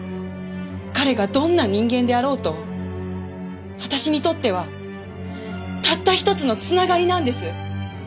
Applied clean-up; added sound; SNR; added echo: none; none; none; none.